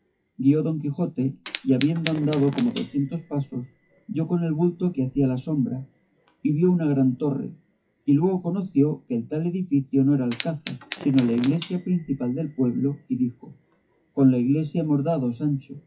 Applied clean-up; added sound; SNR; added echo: classical method WPE with log-MMSE.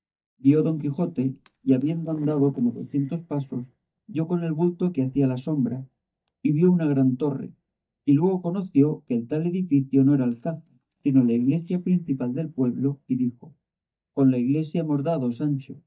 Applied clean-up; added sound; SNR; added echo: neural mask model DeepFilterNet 3.